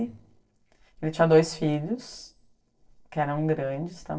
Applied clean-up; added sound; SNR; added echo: neural separator model SepFormer DNS4.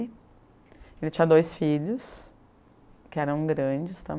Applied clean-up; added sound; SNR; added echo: none; none; none; none.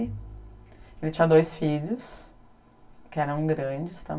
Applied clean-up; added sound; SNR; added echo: none; Bowed string instrument; 19 dB; reverberation time 0.2 s.